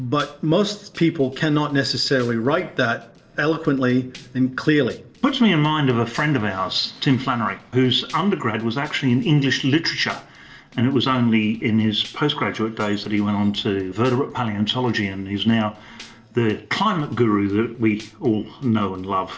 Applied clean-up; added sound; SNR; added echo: neural separator model SepFormer DNS4.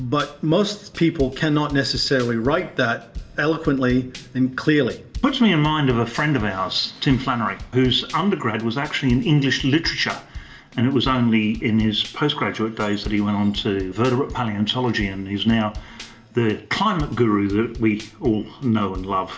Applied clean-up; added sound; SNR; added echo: none; Drum kit; 17 dB; reverberation time 1.0 s.